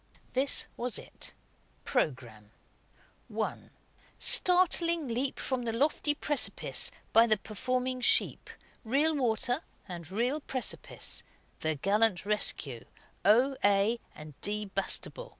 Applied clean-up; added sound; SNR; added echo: none; none; none; none.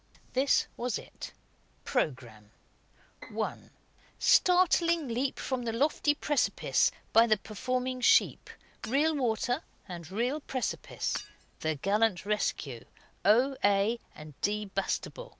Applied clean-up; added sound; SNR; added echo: none; Shatter / Hammer + Bowed string instrument; 19 dB; none.